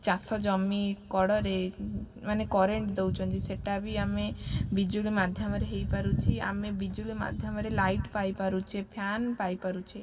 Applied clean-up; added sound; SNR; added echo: none; none; none; reverberation time 2.8 s.